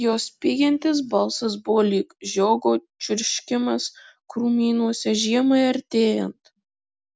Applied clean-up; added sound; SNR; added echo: none; none; none; none.